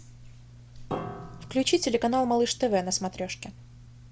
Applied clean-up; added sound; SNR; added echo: none; Piano; 12 dB; none.